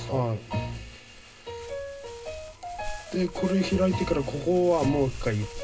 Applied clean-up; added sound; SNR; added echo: none; Crumpling, crinkling; 15 dB; reverberation time 0.2 s.